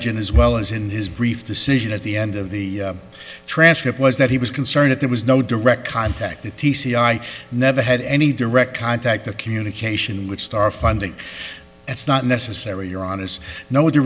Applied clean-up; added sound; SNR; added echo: none; none; none; none.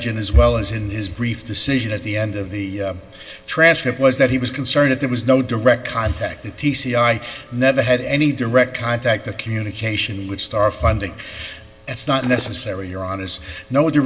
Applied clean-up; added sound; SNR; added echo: none; Skateboard; 12 dB; reverberation time 1.8 s.